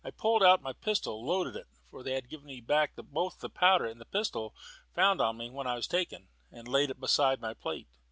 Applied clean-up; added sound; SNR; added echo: none; none; none; none.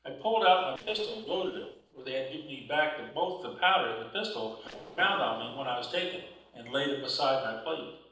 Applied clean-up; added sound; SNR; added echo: neural separator model SepFormer DNS4.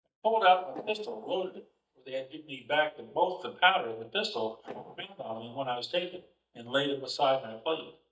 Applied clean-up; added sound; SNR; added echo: neural mask model DeepFilterNet 3.